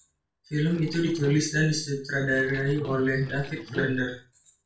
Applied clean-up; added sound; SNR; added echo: neural separator model SepFormer DNS4.